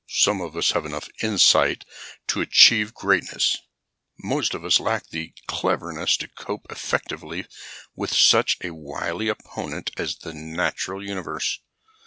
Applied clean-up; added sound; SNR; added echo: none; none; none; none.